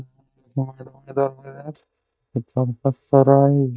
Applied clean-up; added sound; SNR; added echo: neural mask model DeepFilterNet 3.